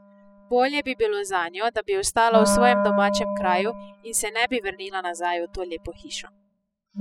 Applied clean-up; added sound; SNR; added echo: classical method spectral subtraction.